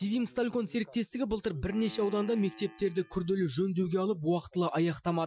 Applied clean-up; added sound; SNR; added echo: classical method Wiener filter.